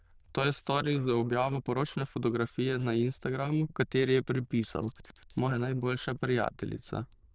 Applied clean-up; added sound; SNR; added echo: neural diffusion model UNIVERSE++.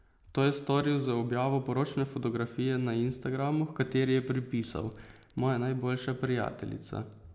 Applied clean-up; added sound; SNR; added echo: none; Alarm; 15 dB; none.